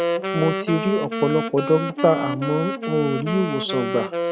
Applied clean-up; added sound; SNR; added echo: none; Wind instrument, woodwind instrument; 4 dB; none.